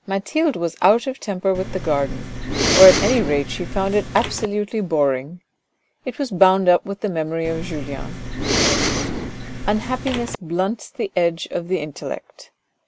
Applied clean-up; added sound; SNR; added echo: none; Respiratory sounds; 3 dB; none.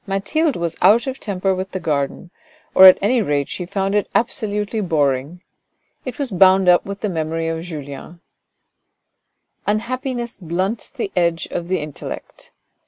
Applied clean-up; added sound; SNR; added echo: none; none; none; none.